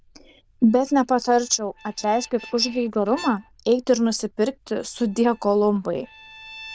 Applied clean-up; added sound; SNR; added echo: neural diffusion model UNIVERSE++.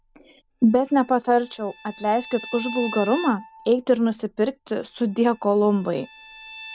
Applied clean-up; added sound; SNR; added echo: none; Bowed string instrument; 17 dB; none.